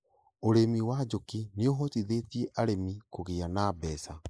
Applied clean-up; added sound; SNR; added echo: neural mask model Resemble Enhance denoiser.